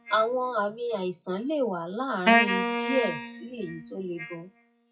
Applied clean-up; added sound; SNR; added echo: classical method WPE with log-MMSE.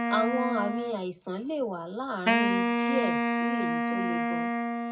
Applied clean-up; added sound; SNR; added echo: none; Wind instrument, woodwind instrument; -4 dB; reverberation time 0.3 s.